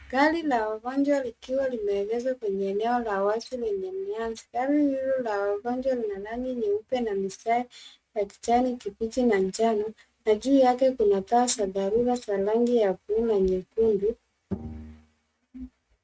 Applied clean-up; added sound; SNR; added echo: neural mask model RNNoise.